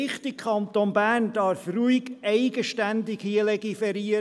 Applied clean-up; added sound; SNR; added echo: none; none; none; none.